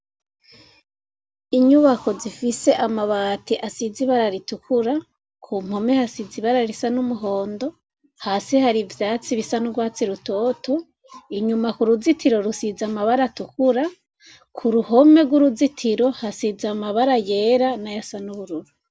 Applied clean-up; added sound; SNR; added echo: none; none; none; none.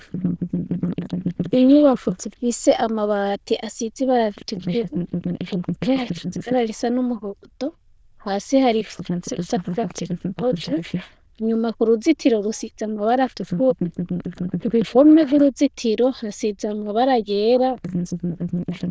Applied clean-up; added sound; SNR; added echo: neural diffusion model UNIVERSE++.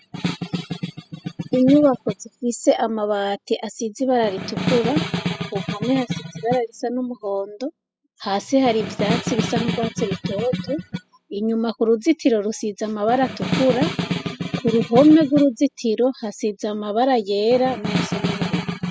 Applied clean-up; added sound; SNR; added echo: classical method spectral subtraction.